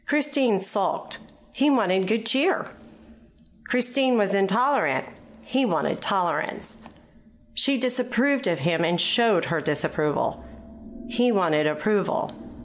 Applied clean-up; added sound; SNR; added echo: none; none; none; none.